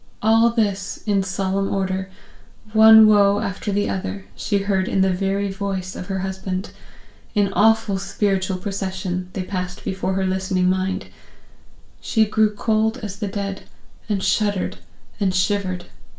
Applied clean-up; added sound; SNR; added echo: none; none; none; reverberation time 0.3 s.